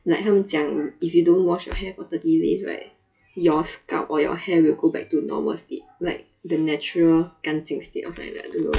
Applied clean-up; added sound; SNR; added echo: classical method log-MMSE.